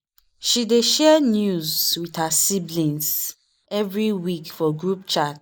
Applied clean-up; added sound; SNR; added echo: neural mask model Resemble Enhance denoiser.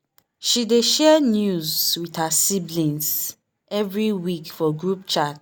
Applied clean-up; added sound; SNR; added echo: none; none; none; none.